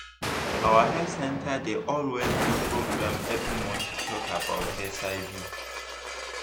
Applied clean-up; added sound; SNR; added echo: none; Explosion; 1 dB; none.